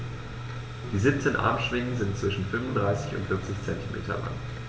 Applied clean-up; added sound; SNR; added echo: none; Piano; 13 dB; none.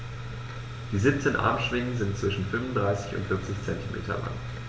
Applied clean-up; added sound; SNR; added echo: none; none; none; none.